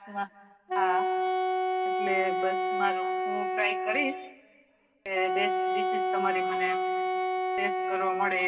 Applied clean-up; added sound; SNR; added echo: none; Wind instrument, woodwind instrument; -4 dB; reverberation time 1.9 s.